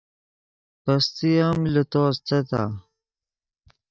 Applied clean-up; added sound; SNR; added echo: neural mask model DeepFilterNet 3.